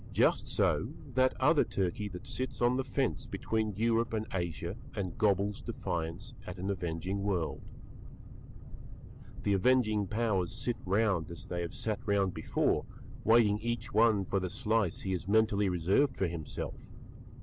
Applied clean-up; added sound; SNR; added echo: none; Boat, Water vehicle; 11 dB; none.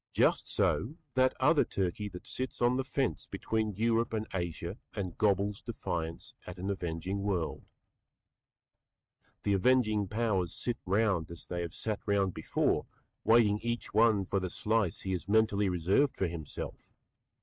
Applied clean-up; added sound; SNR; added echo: neural mask model RNNoise.